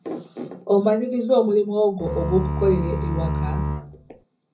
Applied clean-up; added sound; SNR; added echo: none; Bowed string instrument; 3 dB; reverberation time 0.4 s.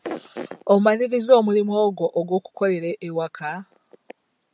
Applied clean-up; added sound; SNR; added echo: none; none; none; none.